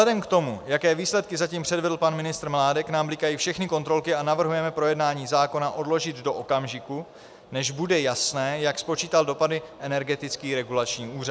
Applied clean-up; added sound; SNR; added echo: none; none; none; none.